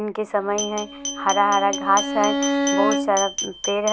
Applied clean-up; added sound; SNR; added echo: none; Glass + Bowed string instrument; 3 dB; none.